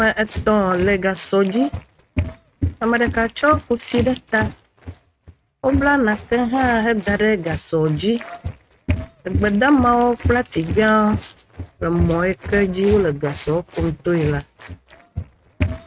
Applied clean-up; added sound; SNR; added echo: neural mask model RNNoise.